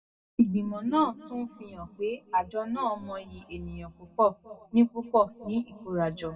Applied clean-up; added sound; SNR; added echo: none; none; none; reverberation time 1.5 s.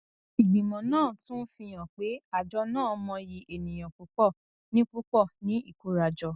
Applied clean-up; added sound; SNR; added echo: none; none; none; none.